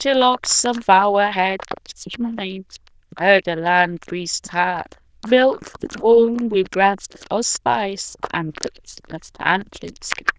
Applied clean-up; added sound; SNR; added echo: neural diffusion model UNIVERSE++.